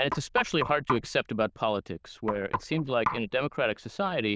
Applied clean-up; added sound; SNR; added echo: neural diffusion model UNIVERSE++.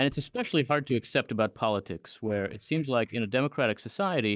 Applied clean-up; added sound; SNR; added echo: neural mask model DeepFilterNet 3.